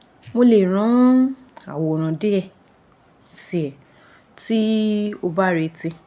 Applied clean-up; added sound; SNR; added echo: none; none; none; none.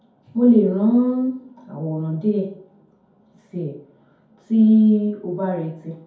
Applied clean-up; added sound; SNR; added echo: none; none; none; reverberation time 0.6 s.